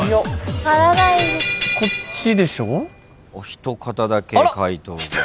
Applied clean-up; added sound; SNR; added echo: none; none; none; none.